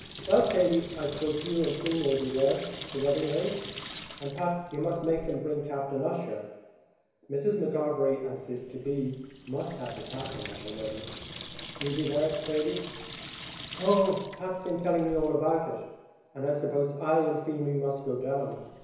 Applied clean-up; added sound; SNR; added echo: none; Sink (filling or washing) / Water tap, faucet; 14 dB; reverberation time 1.0 s.